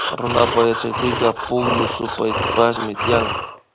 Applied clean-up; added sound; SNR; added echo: none; Breathing; 3 dB; none.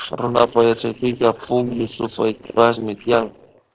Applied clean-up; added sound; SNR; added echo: neural separator model SepFormer DNS4.